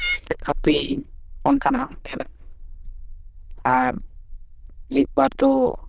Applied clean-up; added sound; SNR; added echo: neural diffusion model UNIVERSE++.